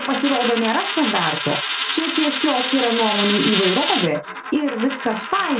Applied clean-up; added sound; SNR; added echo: none; Coin (dropping); 3 dB; none.